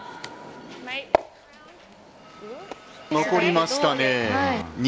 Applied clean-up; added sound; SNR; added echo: none; none; none; none.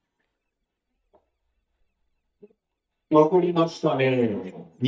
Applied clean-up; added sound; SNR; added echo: neural mask model DeepFilterNet 3.